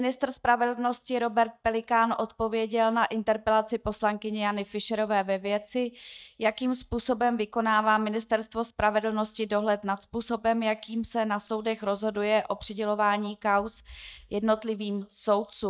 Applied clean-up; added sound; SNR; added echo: neural mask model DeepFilterNet 3.